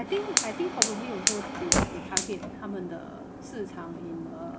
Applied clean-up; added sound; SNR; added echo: none; Fire; -5 dB; none.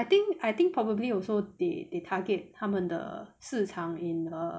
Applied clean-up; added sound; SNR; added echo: none; none; none; none.